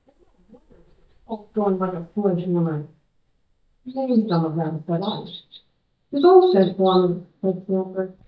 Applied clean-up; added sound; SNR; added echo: neural mask model DeepFilterNet 3.